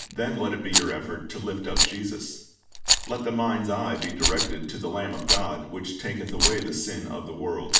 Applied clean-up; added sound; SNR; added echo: none; Rattle; -2 dB; reverberation time 0.6 s.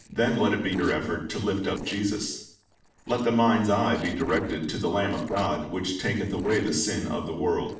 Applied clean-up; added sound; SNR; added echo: neural separator model SepFormer DNS4.